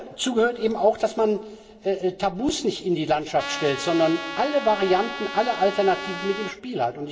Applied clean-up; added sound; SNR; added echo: none; Trumpet; 9 dB; reverberation time 2.8 s.